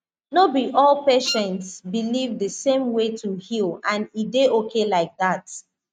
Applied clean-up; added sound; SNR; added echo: neural mask model RNNoise.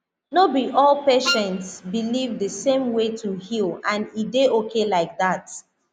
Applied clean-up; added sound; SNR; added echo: none; Wind instrument, woodwind instrument; 6 dB; none.